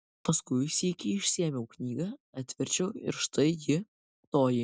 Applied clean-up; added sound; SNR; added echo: none; none; none; none.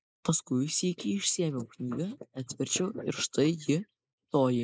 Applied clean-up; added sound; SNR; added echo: neural mask model Resemble Enhance denoiser.